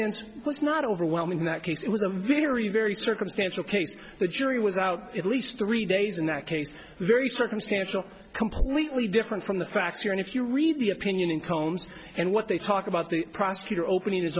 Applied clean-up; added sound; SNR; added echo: none; none; none; none.